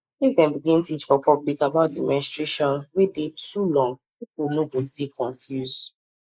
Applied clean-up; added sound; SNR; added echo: neural mask model Resemble Enhance denoiser.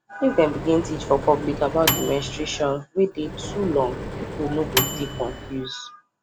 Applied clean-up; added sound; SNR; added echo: none; Microwave oven; 5 dB; none.